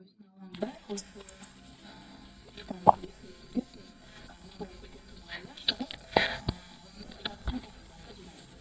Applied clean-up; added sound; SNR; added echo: neural mask model DeepFilterNet 3.